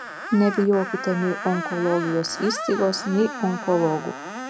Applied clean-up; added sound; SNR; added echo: none; Screech; 9 dB; none.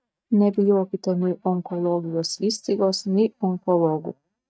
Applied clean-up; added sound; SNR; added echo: neural mask model DeepFilterNet 3.